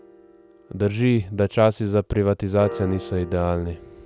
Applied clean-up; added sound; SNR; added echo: none; Piano; 17 dB; none.